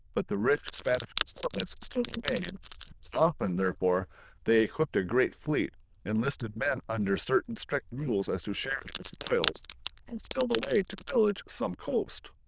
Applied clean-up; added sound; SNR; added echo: neural diffusion model UNIVERSE++.